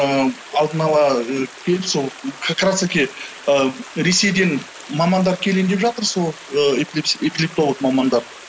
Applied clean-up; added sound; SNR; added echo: none; Stream; 18 dB; none.